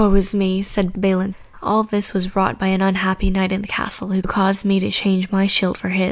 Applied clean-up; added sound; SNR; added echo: none; none; none; none.